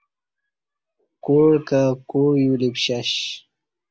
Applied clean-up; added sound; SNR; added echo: none; none; none; none.